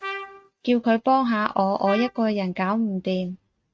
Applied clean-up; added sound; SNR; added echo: neural mask model RNNoise.